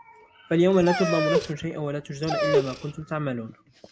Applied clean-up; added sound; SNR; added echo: none; Dog; 1 dB; none.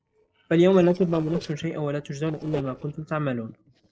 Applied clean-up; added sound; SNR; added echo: neural separator model SepFormer DNS4.